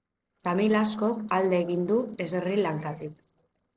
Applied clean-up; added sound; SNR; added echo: neural separator model SepFormer DNS4.